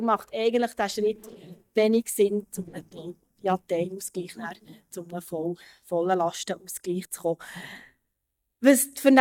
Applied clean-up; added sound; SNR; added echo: neural mask model DeepFilterNet 3.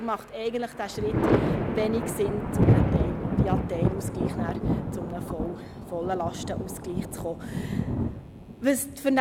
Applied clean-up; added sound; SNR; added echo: none; Thunder; -4 dB; none.